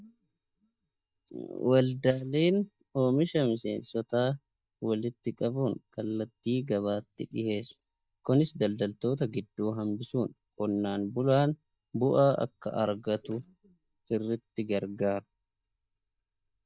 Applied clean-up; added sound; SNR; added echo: neural mask model DeepFilterNet 3.